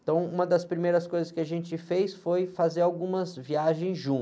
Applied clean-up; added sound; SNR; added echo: none; none; none; none.